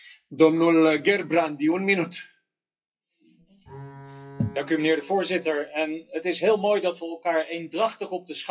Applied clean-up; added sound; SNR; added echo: classical method WPE with log-MMSE.